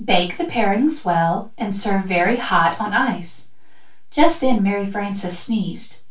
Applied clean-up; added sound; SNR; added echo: none; none; none; reverberation time 0.2 s.